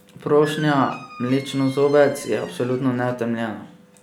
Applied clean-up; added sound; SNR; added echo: none; Squeak; 19 dB; none.